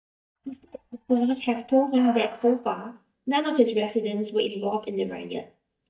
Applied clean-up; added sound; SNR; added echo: neural mask model DeepFilterNet 3.